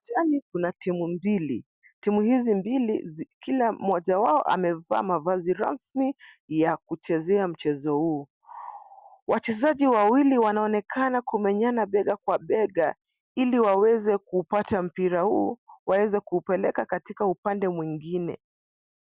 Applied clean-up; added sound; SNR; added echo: none; none; none; none.